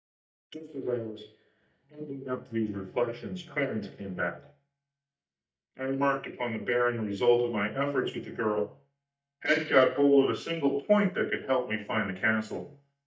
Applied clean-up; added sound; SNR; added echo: neural mask model DeepFilterNet 3.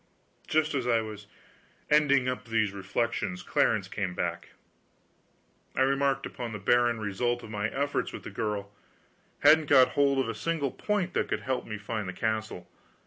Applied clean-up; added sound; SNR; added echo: none; none; none; none.